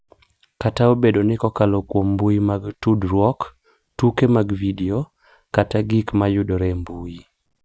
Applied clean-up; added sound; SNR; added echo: none; none; none; none.